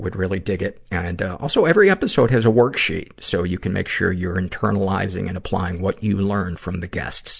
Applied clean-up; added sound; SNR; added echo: none; none; none; none.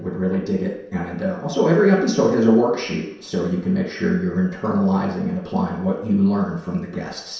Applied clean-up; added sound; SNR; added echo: none; none; none; reverberation time 0.7 s.